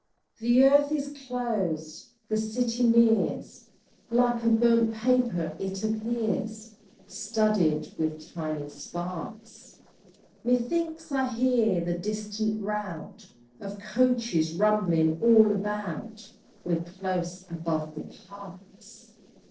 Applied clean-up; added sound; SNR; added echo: neural separator model SepFormer DNS4.